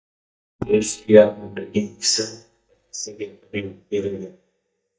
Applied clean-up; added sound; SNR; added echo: neural mask model DeepFilterNet 3.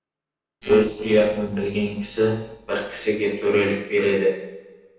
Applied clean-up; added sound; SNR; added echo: neural separator model SepFormer DNS4.